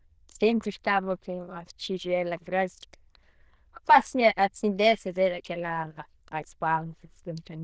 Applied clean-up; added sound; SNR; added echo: neural diffusion model UNIVERSE++.